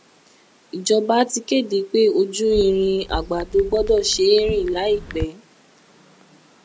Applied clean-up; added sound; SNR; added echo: none; Chatter / Chirp, tweet / Car passing by / Typing; 13 dB; none.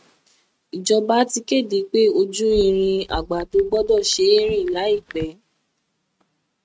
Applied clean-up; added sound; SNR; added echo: neural mask model RNNoise.